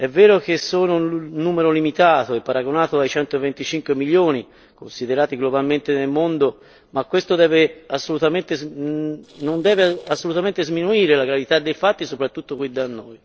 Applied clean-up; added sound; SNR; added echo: neural separator model SepFormer DNS4.